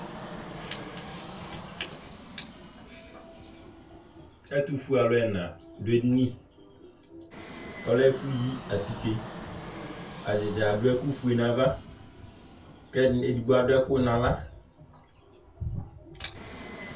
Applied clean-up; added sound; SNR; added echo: none; Fixed-wing aircraft, airplane; 15 dB; reverberation time 0.2 s.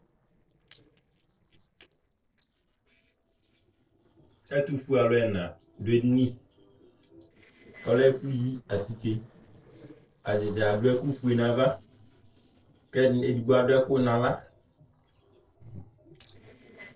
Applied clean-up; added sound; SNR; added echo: neural separator model SepFormer DNS4.